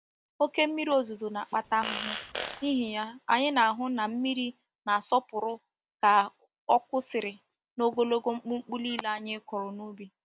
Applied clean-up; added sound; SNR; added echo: none; Fart; 8 dB; none.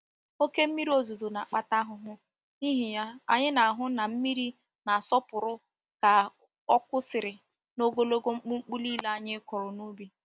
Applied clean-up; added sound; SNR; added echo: none; none; none; none.